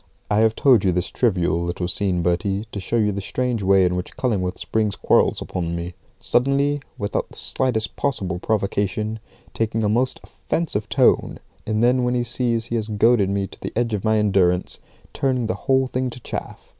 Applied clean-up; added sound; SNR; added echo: none; none; none; none.